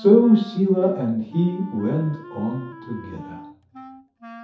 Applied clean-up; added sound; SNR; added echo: none; Wind instrument, woodwind instrument; 19 dB; reverberation time 0.5 s.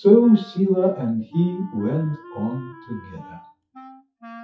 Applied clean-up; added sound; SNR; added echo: classical method WPE with log-MMSE.